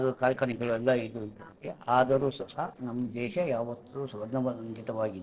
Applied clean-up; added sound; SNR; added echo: neural separator model SepFormer DNS4.